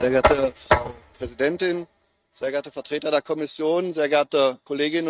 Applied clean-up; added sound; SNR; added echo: neural mask model RNNoise.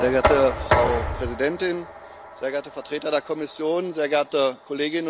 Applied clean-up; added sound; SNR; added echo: none; Knock; 4 dB; none.